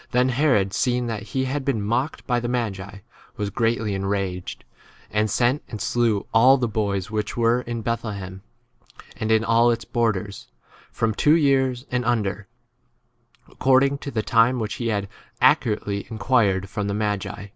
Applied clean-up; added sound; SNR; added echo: none; none; none; none.